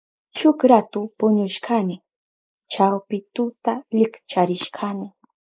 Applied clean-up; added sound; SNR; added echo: neural mask model Resemble Enhance denoiser.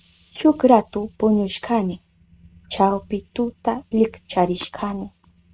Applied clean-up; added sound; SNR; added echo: neural mask model RNNoise.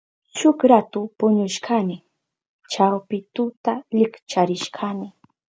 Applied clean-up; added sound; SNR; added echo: none; none; none; none.